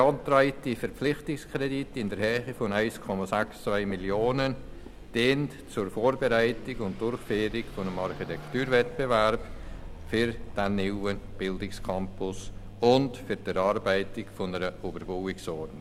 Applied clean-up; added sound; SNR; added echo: none; Car passing by / Accelerating, revving, vroom; 13 dB; none.